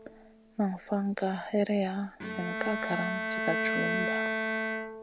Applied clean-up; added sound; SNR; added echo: none; Bowed string instrument; 1 dB; none.